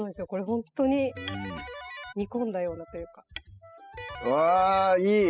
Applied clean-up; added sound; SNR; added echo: classical method spectral subtraction.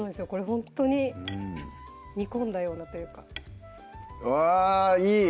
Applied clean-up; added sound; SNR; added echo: none; none; none; none.